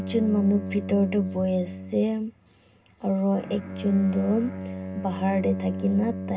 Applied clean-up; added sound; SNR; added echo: none; Bowed string instrument; 9 dB; reverberation time 0.2 s.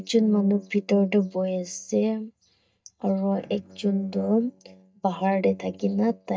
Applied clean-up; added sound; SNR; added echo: neural mask model DeepFilterNet 3.